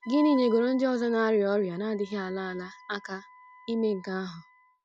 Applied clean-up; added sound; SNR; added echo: none; Wind instrument, woodwind instrument; 17 dB; none.